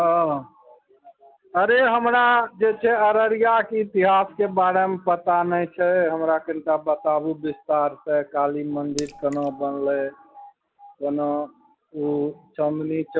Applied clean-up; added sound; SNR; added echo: none; Raindrop / Splash, splatter; 19 dB; none.